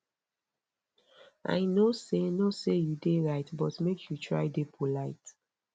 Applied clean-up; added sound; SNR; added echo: none; none; none; none.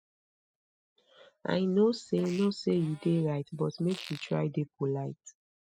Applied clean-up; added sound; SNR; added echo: classical method spectral subtraction.